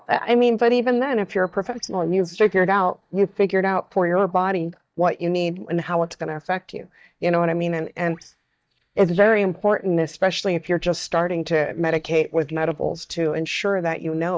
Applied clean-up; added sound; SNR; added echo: neural mask model DeepFilterNet 3.